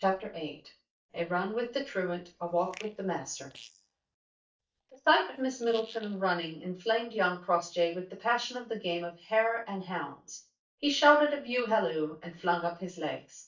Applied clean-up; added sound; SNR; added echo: neural mask model DeepFilterNet 3.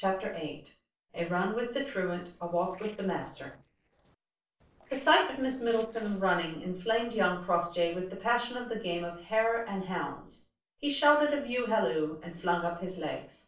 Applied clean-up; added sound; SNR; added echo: neural separator model SepFormer DNS4.